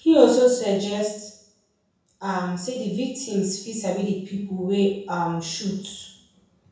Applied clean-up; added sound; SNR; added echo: none; none; none; reverberation time 0.6 s.